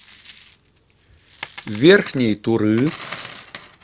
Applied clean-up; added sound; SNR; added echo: none; Coin (dropping); 16 dB; none.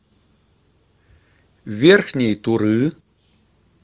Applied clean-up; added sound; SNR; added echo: none; none; none; none.